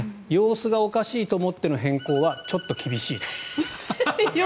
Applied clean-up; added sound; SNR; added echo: none; Bowed string instrument; 17 dB; none.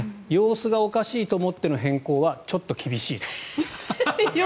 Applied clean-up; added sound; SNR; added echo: none; none; none; none.